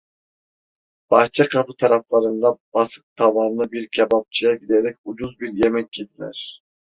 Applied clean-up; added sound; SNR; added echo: none; none; none; none.